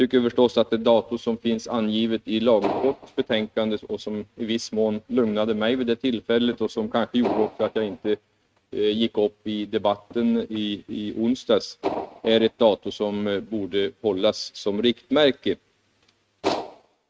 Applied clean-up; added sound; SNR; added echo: neural mask model RNNoise.